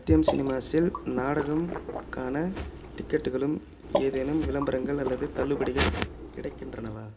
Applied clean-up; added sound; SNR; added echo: none; Water / Liquid; 7 dB; reverberation time 0.3 s.